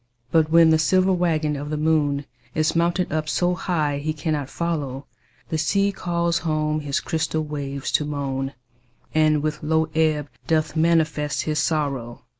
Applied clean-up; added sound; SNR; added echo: none; none; none; none.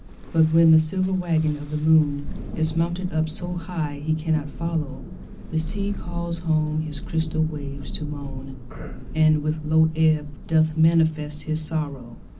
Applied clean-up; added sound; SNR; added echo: none; Thunder; 9 dB; reverberation time 0.4 s.